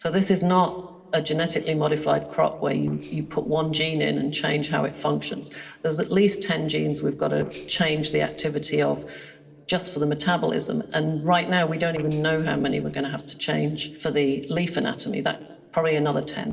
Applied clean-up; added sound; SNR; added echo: neural separator model SepFormer DNS4.